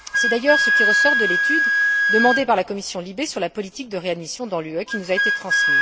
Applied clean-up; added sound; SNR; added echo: none; Wind instrument, woodwind instrument; -3 dB; none.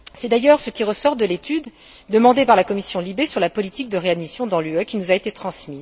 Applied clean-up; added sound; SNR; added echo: none; none; none; none.